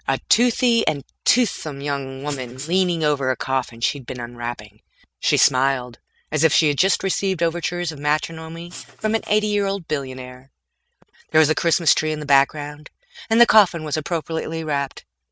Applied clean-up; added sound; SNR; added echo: neural mask model RNNoise.